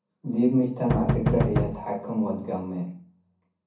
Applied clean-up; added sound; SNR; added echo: none; Knock; -1 dB; reverberation time 0.6 s.